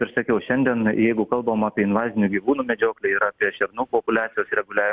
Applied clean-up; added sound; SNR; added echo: none; none; none; none.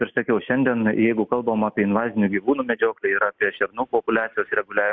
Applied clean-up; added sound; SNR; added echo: neural mask model Resemble Enhance denoiser.